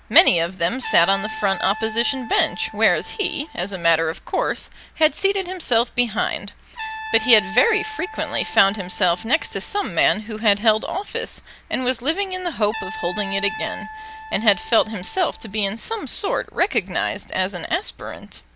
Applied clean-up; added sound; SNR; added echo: none; Trumpet; 14 dB; none.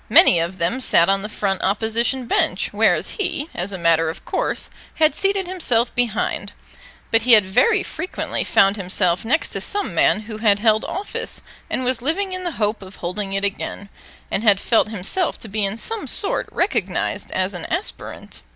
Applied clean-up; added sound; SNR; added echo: none; none; none; none.